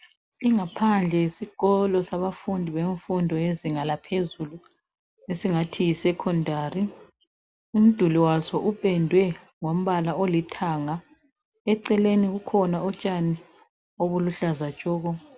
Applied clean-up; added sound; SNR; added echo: none; none; none; none.